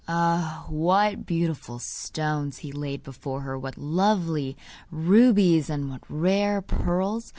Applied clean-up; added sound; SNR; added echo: none; none; none; none.